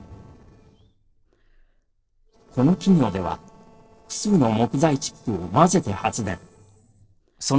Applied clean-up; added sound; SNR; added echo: neural separator model SepFormer DNS4.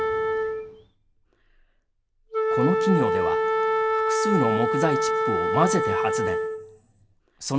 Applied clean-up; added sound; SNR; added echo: none; Wind instrument, woodwind instrument; -4 dB; reverberation time 0.9 s.